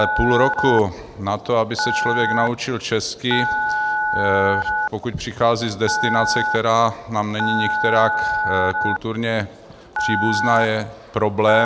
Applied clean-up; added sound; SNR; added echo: none; Telephone; 2 dB; none.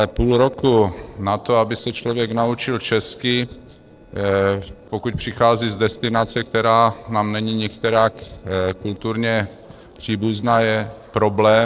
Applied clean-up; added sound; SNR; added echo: neural separator model SepFormer DNS4.